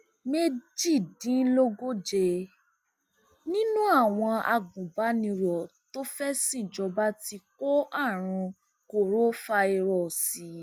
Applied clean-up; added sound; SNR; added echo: none; none; none; none.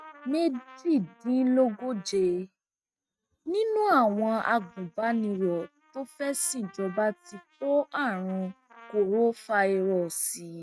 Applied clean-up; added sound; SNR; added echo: neural mask model RNNoise.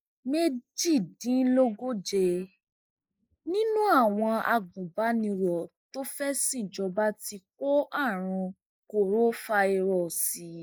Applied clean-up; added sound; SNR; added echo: neural mask model Resemble Enhance denoiser.